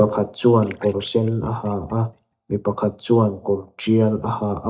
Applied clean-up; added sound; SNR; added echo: neural mask model DeepFilterNet 3.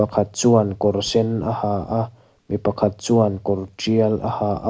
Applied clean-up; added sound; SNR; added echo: none; none; none; none.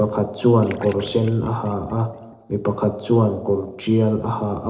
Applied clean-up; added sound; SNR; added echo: neural separator model SepFormer DNS4.